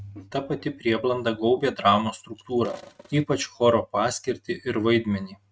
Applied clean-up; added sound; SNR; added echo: neural mask model RNNoise.